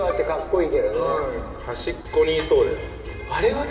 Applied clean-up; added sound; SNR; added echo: none; Bowed string instrument; 19 dB; reverberation time 2.3 s.